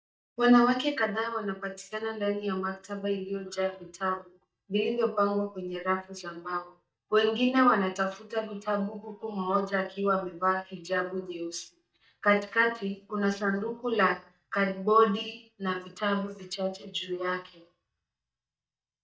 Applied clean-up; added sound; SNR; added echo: neural mask model DeepFilterNet 3.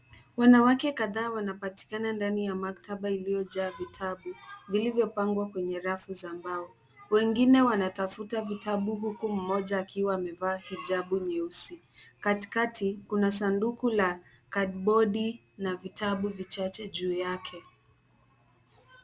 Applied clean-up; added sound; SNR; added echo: none; none; none; none.